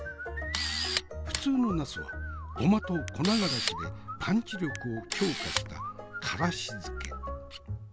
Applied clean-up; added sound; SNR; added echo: none; Camera; 7 dB; none.